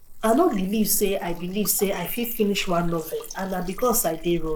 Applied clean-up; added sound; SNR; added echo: neural mask model Resemble Enhance denoiser.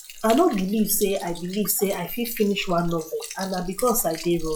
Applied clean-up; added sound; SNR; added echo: classical method log-MMSE.